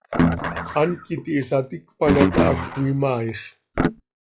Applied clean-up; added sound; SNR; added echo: classical method log-MMSE.